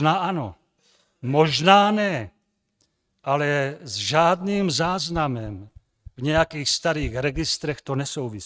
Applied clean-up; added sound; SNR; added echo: neural mask model RNNoise.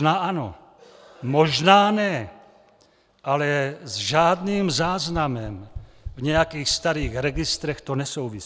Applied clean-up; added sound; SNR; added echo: none; Run; 15 dB; none.